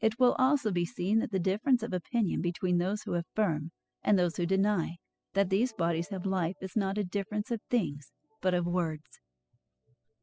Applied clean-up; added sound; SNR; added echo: classical method spectral subtraction.